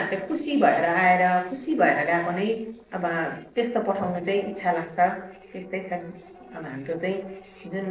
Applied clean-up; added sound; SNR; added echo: neural separator model SepFormer DNS4.